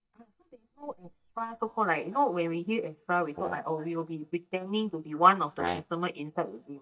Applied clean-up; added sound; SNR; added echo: neural mask model DeepFilterNet 3.